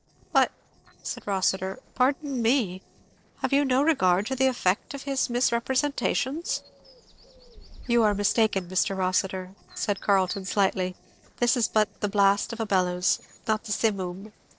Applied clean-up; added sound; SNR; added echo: neural separator model SepFormer DNS4.